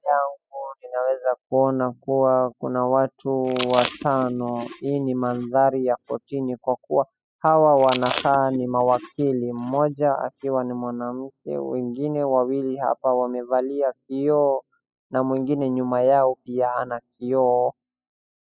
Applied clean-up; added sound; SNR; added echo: classical method spectral subtraction.